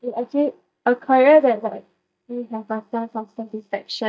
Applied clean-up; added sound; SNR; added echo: neural mask model DeepFilterNet 3.